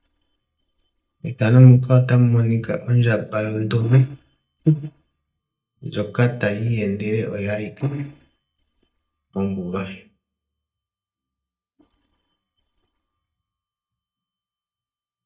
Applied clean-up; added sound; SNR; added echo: neural mask model DeepFilterNet 3.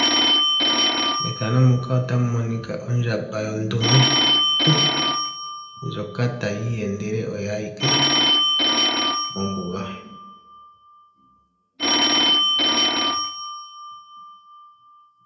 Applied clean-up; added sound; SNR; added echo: none; Telephone; -3 dB; reverberation time 0.8 s.